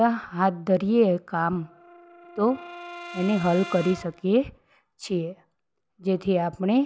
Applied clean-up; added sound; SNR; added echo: none; Brass instrument; 16 dB; none.